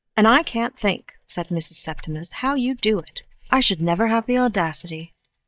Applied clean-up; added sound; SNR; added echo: neural mask model DeepFilterNet 3.